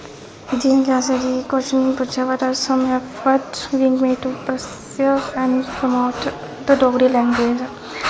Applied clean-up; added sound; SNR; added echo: none; Breathing; 17 dB; none.